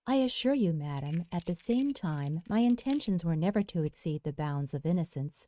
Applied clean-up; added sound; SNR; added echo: neural mask model RNNoise.